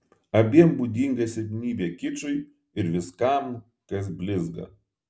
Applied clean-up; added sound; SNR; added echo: none; none; none; none.